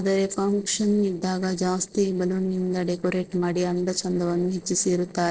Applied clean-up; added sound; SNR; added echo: neural separator model SepFormer DNS4.